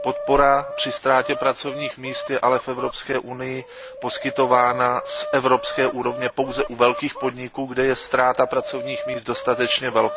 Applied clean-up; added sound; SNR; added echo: none; Chicken, rooster; 10 dB; none.